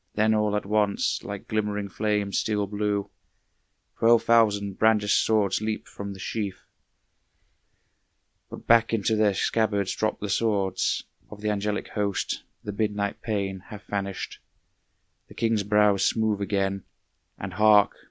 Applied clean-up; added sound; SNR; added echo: none; none; none; none.